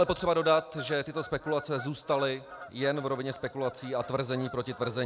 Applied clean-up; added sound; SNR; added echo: none; Bird vocalization, bird call, bird song / Fowl; 15 dB; none.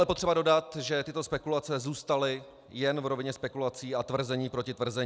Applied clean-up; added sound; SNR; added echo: none; none; none; none.